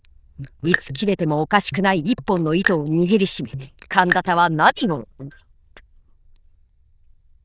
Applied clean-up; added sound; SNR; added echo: neural diffusion model UNIVERSE++.